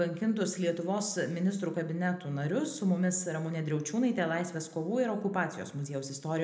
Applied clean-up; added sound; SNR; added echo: none; none; none; reverberation time 0.7 s.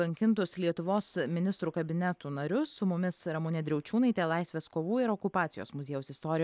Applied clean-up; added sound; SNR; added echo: none; none; none; none.